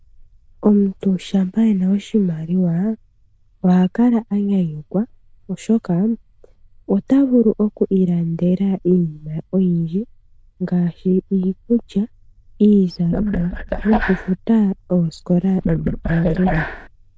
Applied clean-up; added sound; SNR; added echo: neural diffusion model UNIVERSE++.